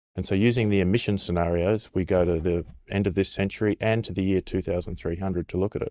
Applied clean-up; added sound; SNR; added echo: neural mask model DeepFilterNet 3.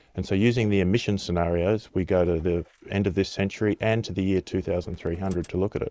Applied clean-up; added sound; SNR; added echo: neural mask model Resemble Enhance denoiser.